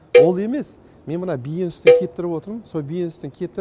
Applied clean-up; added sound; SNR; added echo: none; Cowbell; -5 dB; none.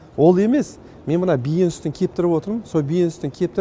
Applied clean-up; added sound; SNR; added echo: none; none; none; none.